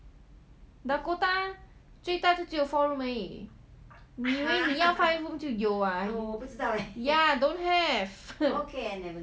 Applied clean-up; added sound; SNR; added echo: none; none; none; none.